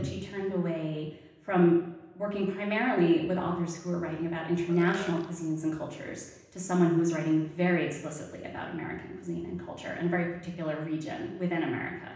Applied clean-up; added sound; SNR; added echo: none; Burping, eructation; 15 dB; reverberation time 0.9 s.